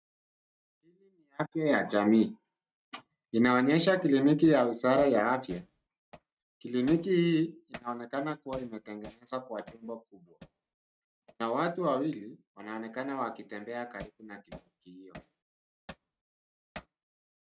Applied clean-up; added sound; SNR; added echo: neural mask model RNNoise.